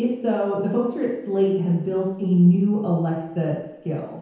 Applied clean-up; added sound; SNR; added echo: none; none; none; reverberation time 0.9 s.